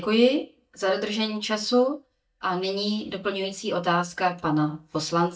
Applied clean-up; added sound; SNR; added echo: neural mask model DeepFilterNet 3.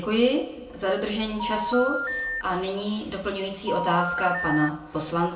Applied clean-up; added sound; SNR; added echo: none; Telephone; 4 dB; reverberation time 0.4 s.